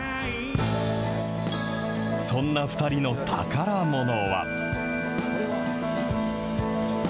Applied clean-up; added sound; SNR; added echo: none; none; none; none.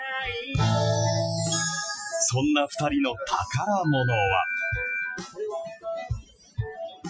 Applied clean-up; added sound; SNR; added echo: classical method Wiener filter.